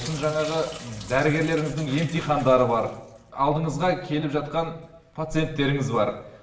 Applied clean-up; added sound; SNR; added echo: none; Drip / Sink (filling or washing); 19 dB; reverberation time 0.8 s.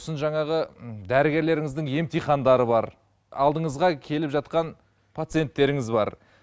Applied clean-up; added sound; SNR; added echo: none; none; none; none.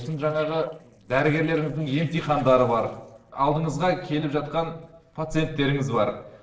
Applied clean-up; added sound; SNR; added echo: neural separator model SepFormer DNS4.